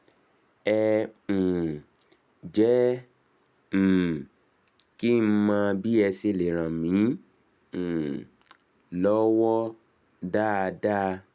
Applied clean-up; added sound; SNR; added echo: none; none; none; none.